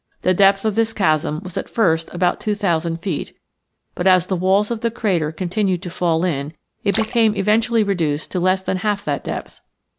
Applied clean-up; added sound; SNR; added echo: none; Splash, splatter; 14 dB; none.